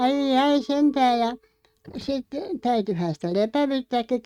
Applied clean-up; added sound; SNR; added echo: neural mask model RNNoise.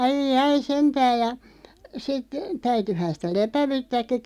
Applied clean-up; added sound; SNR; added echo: none; none; none; none.